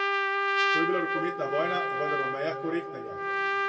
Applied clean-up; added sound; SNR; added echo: none; Trumpet; -5 dB; reverberation time 1.9 s.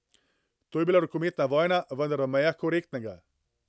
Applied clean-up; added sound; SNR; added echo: none; none; none; none.